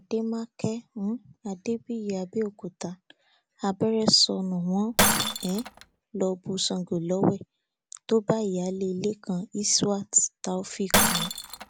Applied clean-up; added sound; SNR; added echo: none; Shatter; 5 dB; none.